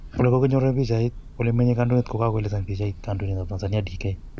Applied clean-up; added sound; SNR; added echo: none; Bird / Breathing; 15 dB; none.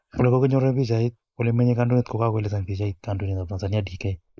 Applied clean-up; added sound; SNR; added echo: neural mask model Resemble Enhance denoiser.